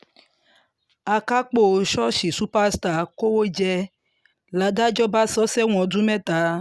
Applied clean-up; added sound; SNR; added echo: none; none; none; none.